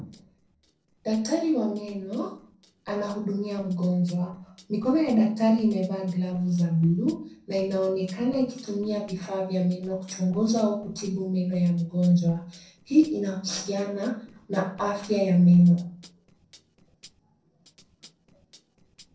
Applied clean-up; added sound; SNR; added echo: neural separator model SepFormer DNS4.